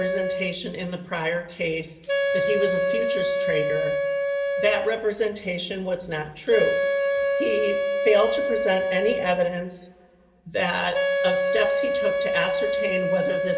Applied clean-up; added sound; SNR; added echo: none; Wind instrument, woodwind instrument; -1 dB; reverberation time 2.1 s.